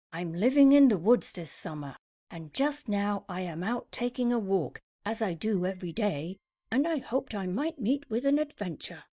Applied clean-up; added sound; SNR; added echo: neural mask model DeepFilterNet 3.